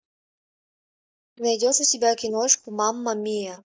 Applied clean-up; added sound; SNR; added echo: neural mask model DeepFilterNet 3.